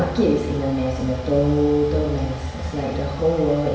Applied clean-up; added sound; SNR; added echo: none; Domestic sounds, home sounds; 17 dB; reverberation time 1.0 s.